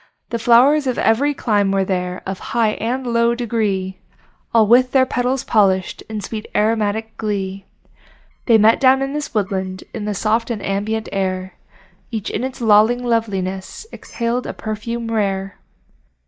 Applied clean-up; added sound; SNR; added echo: neural mask model DeepFilterNet 3.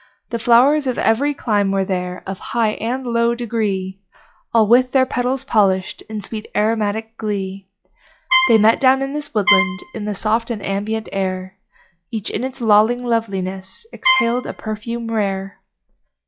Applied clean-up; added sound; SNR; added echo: classical method log-MMSE.